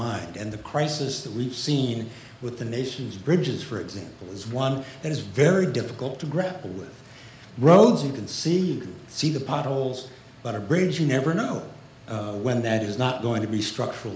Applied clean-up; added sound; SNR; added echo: none; none; none; none.